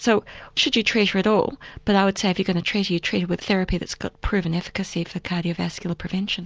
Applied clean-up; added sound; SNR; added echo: none; none; none; none.